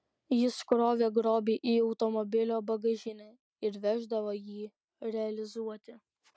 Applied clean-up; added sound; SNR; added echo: none; none; none; none.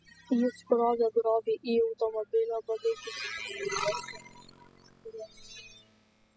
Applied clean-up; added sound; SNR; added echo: classical method spectral subtraction.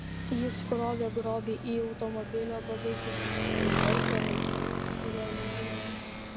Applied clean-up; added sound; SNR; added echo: none; Motorcycle; -3 dB; none.